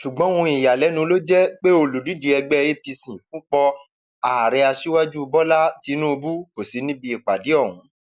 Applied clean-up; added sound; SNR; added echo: none; none; none; none.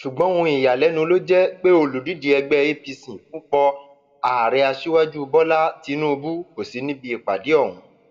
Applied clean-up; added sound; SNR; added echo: none; none; none; reverberation time 0.8 s.